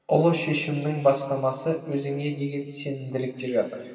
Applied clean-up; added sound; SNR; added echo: none; none; none; reverberation time 2.5 s.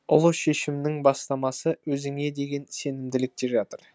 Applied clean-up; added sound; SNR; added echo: none; none; none; none.